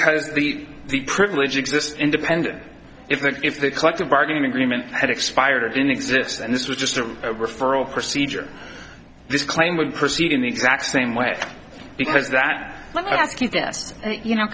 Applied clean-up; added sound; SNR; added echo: none; none; none; none.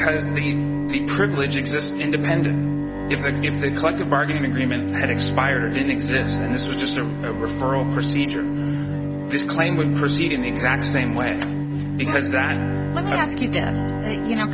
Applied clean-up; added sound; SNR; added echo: none; Bowed string instrument; -1 dB; none.